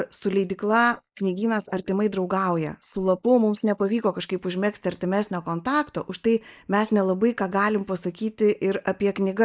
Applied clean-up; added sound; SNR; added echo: neural mask model Resemble Enhance denoiser.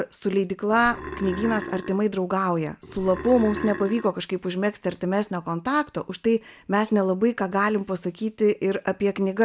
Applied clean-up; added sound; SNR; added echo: none; Burping, eructation; 11 dB; none.